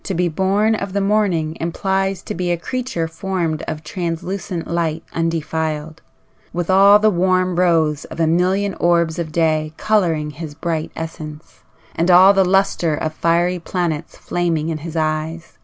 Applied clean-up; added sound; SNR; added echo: none; none; none; none.